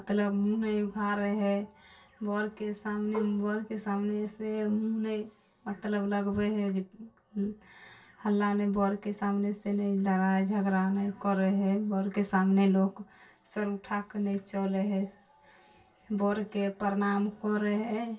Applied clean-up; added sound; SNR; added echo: none; Marimba, xylophone; 13 dB; reverberation time 0.2 s.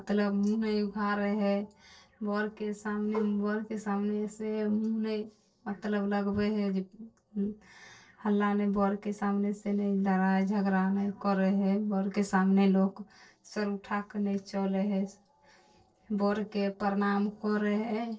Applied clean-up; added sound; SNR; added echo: neural separator model SepFormer DNS4.